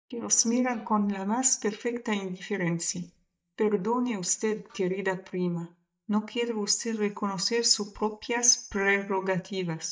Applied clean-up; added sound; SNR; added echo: neural mask model DeepFilterNet 3.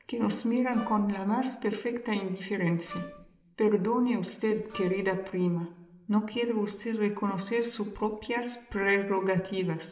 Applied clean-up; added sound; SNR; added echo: none; Wind instrument, woodwind instrument; 17 dB; reverberation time 0.9 s.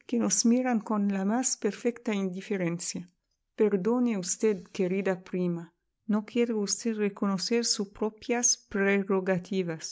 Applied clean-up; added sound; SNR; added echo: none; none; none; none.